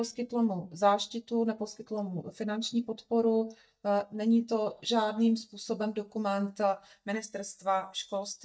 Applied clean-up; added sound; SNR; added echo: neural mask model DeepFilterNet 3.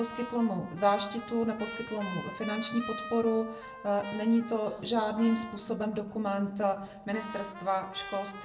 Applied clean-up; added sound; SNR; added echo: none; Trumpet; 13 dB; reverberation time 0.5 s.